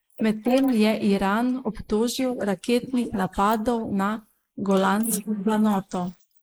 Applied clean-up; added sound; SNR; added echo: neural mask model Resemble Enhance denoiser.